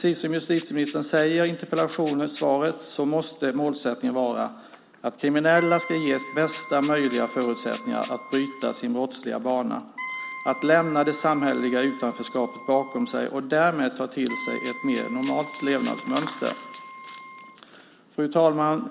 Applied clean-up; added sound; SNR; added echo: none; Rattle (instrument) + Wind instrument, woodwind instrument; 15 dB; none.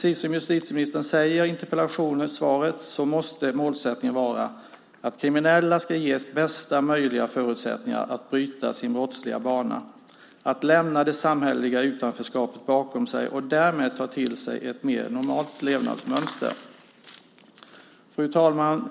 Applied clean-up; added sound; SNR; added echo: none; none; none; none.